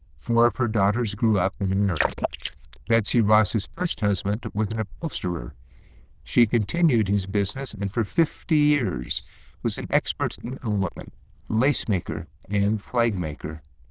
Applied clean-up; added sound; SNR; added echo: neural diffusion model UNIVERSE++.